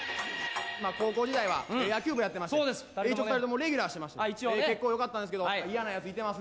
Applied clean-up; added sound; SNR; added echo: none; none; none; none.